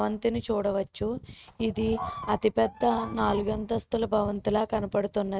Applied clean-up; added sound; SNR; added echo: neural mask model RNNoise.